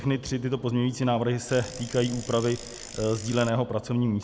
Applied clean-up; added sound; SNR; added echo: none; Bicycle; 14 dB; none.